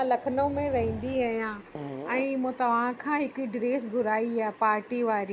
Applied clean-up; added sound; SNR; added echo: none; Fart / Drawer open or close; 12 dB; none.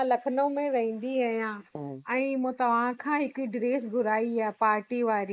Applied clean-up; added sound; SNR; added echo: neural mask model Resemble Enhance denoiser.